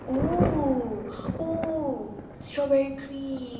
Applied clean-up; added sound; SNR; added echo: none; Thunder / Rain; 4 dB; reverberation time 0.9 s.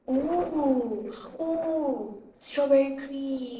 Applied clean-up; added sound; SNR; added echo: neural separator model SepFormer DNS4.